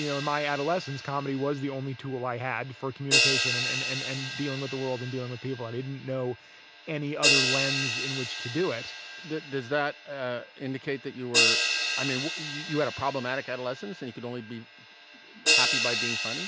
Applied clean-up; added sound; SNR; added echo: none; Crash cymbal; -2 dB; none.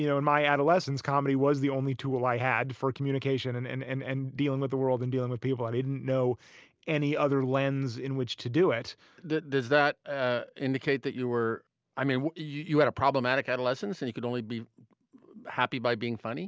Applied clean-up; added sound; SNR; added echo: none; none; none; none.